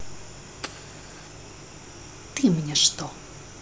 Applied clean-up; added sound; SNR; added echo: none; Fire; 18 dB; none.